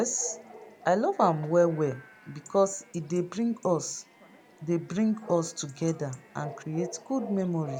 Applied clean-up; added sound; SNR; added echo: none; Bark / Chatter / Chirp, tweet / Livestock, farm animals, working animals; 16 dB; none.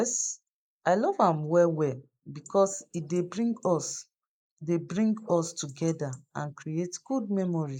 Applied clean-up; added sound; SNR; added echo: neural mask model Resemble Enhance denoiser.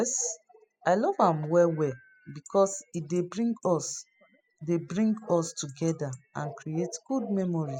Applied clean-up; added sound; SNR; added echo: classical method spectral subtraction.